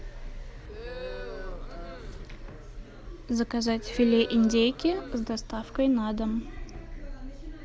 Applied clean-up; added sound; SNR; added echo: none; Crowd; 14 dB; none.